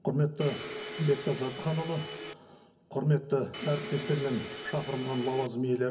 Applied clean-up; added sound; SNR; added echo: none; Domestic sounds, home sounds; 9 dB; reverberation time 0.3 s.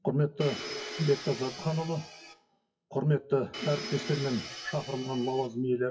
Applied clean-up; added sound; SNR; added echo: classical method WPE with log-MMSE.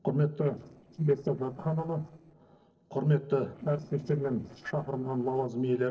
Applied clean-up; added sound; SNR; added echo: neural separator model SepFormer DNS4.